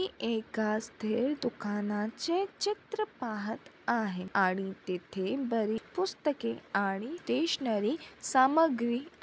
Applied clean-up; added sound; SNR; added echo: none; none; none; none.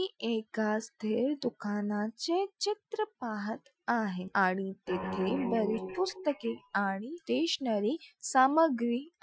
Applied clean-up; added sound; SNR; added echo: classical method Wiener filter.